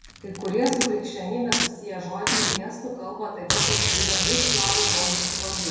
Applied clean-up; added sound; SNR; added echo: none; Packing tape, duct tape; -4 dB; reverberation time 1.2 s.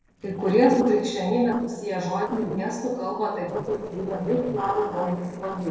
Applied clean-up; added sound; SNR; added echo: neural separator model SepFormer DNS4.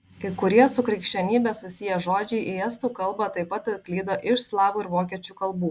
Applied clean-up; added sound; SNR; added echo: none; none; none; none.